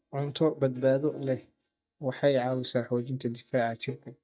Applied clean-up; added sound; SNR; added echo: neural mask model DeepFilterNet 3.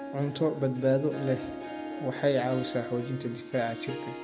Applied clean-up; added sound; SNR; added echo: none; Harp; 9 dB; none.